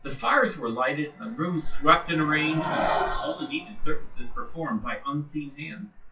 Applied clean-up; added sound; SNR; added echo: classical method WPE with log-MMSE.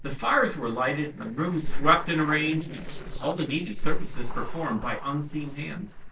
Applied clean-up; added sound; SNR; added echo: neural separator model SepFormer DNS4.